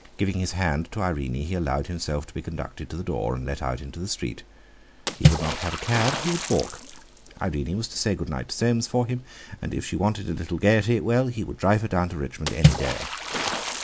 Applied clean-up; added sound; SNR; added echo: none; Water / Splash, splatter; 4 dB; none.